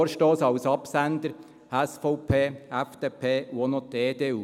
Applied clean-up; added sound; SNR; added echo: none; none; none; none.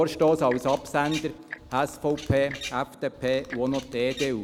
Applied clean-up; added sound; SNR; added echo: none; Tick-tock + Bird vocalization, bird call, bird song; 16 dB; none.